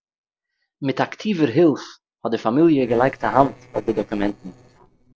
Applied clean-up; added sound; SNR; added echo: neural separator model SepFormer DNS4.